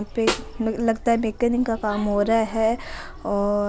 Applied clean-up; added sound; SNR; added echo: none; Snare drum; 8 dB; none.